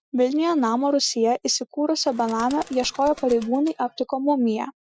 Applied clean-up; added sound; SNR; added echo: classical method Wiener filter.